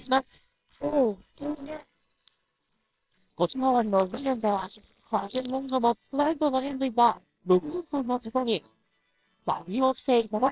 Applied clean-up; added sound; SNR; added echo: neural separator model SepFormer WHAMR!.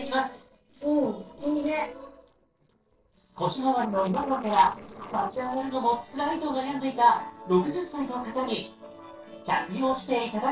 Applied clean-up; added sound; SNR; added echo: neural separator model SepFormer DNS4.